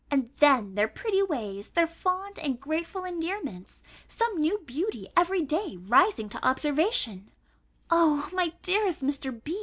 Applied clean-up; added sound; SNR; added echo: none; none; none; none.